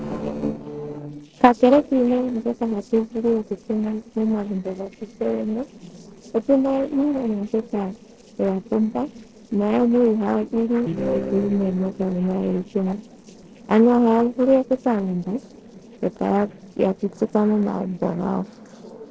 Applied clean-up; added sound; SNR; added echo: neural separator model SepFormer DNS4.